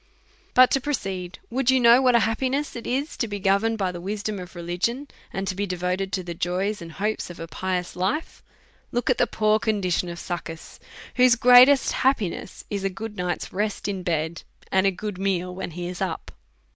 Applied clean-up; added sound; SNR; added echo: none; none; none; none.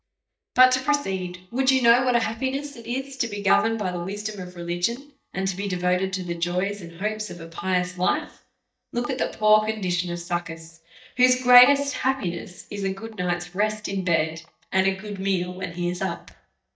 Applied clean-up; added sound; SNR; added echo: neural mask model DeepFilterNet 3.